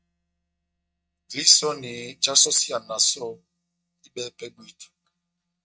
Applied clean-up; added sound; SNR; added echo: neural mask model DeepFilterNet 3.